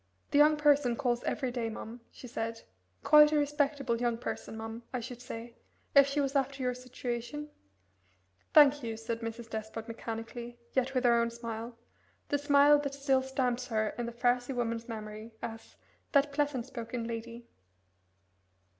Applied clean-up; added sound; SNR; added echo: none; none; none; none.